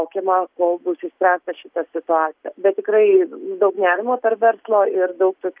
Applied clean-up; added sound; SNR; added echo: none; none; none; none.